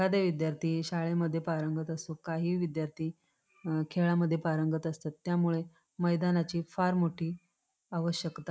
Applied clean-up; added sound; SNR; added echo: none; none; none; none.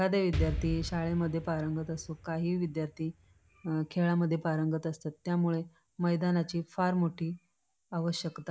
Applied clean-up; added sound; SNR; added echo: none; Explosion; 11 dB; none.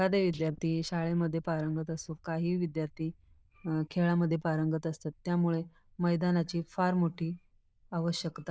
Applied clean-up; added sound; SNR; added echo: neural diffusion model UNIVERSE++.